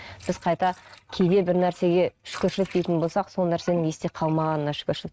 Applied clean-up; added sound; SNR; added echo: neural mask model RNNoise.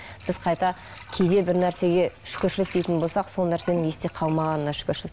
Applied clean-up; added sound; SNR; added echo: none; Sink (filling or washing) / Water; 20 dB; none.